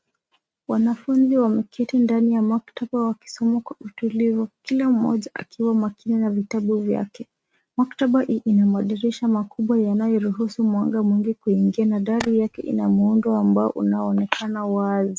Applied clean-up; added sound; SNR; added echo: neural mask model RNNoise.